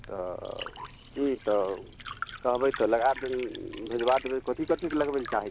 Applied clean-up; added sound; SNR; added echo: none; Liquid; 13 dB; none.